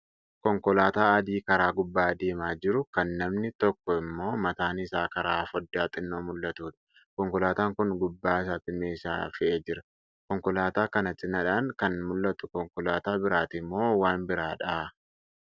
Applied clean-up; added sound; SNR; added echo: none; none; none; none.